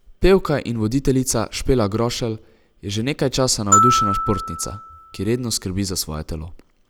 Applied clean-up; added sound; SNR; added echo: none; Glockenspiel; 1 dB; none.